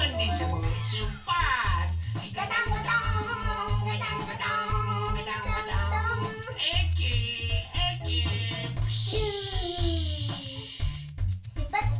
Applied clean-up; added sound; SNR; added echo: none; Rattle (instrument); 20 dB; reverberation time 0.3 s.